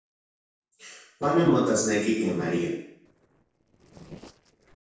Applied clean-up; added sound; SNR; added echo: neural separator model SepFormer DNS4.